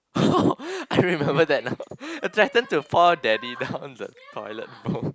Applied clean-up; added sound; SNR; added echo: none; none; none; none.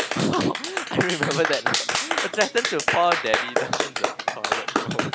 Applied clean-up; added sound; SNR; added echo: none; Clapping; 0 dB; none.